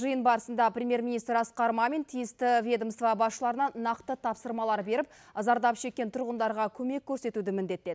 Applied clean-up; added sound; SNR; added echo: none; none; none; none.